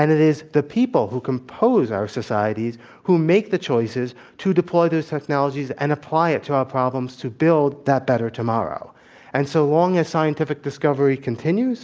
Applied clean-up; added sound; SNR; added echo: none; none; none; none.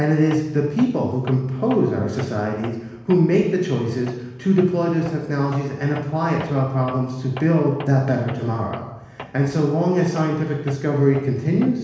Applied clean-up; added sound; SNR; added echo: none; Tools; 20 dB; reverberation time 1.1 s.